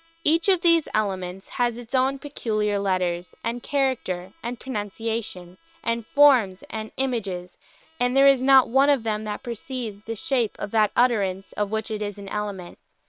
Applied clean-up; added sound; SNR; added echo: neural separator model SepFormer WHAM!.